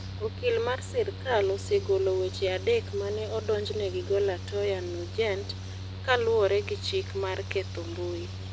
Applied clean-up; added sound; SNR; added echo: none; Mechanical fan; 8 dB; none.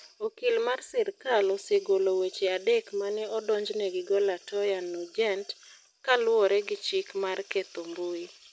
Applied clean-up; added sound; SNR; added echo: none; none; none; none.